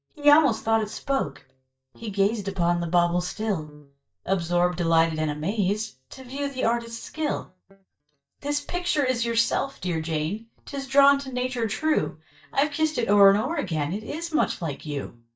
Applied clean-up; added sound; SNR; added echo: neural mask model DeepFilterNet 3.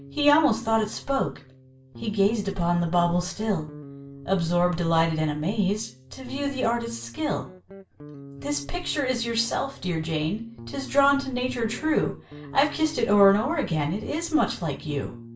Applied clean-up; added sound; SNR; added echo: none; Guitar; 18 dB; reverberation time 0.3 s.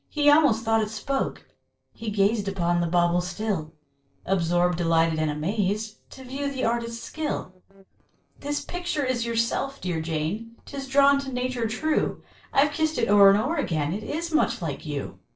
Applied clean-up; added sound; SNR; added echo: neural separator model SepFormer DNS4.